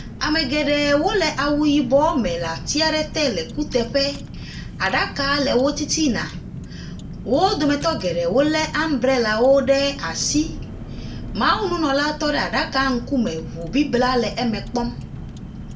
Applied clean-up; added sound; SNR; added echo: none; Car; 11 dB; reverberation time 0.3 s.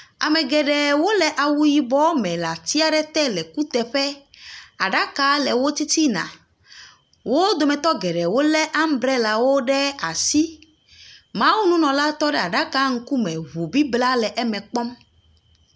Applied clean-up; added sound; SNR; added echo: none; none; none; none.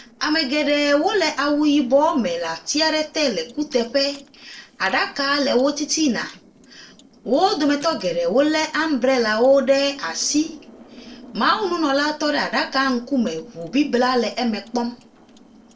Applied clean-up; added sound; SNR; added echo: neural separator model SepFormer DNS4.